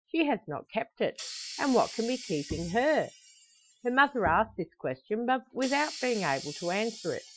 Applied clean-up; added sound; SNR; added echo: classical method Wiener filter.